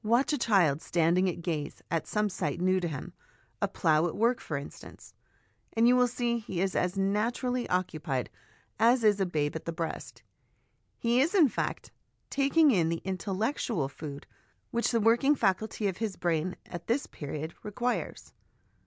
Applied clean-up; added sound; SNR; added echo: none; none; none; none.